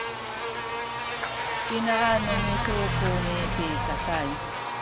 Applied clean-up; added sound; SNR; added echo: none; Buzz + Car; -2 dB; none.